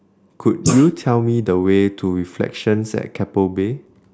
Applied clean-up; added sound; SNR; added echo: neural mask model Resemble Enhance denoiser.